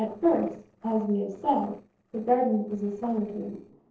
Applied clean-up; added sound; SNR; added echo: neural separator model SepFormer DNS4.